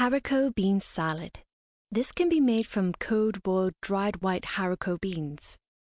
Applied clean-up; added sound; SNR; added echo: none; none; none; none.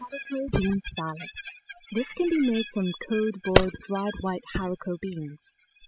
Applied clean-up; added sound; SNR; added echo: classical method spectral subtraction.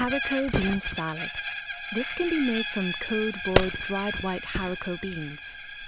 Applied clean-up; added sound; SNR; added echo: none; Wood + Screech; 1 dB; none.